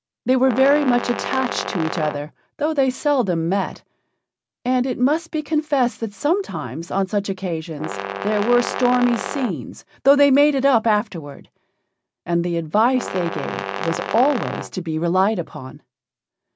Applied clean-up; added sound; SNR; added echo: none; Brass instrument; 7 dB; none.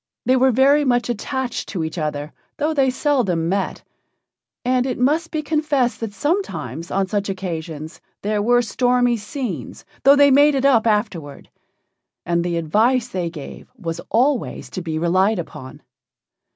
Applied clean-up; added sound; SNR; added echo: none; none; none; none.